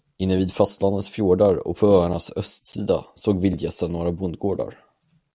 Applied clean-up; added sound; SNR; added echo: none; none; none; none.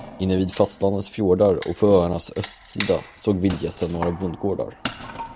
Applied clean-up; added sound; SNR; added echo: none; Wood; 15 dB; none.